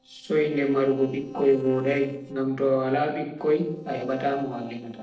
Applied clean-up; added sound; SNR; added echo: neural separator model SepFormer DNS4.